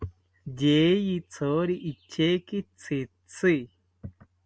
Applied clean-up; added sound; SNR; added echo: none; none; none; none.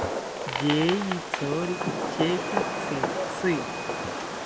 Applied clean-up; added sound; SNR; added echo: none; Fireworks; 0 dB; none.